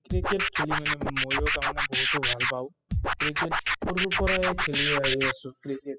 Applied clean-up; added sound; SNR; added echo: classical method spectral subtraction.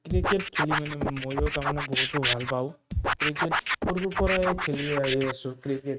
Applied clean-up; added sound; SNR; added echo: neural mask model RNNoise.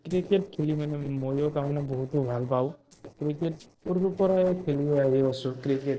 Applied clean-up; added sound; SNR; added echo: neural separator model SepFormer DNS4.